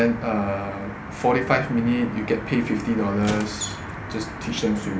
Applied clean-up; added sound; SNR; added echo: none; Squeak; 10 dB; none.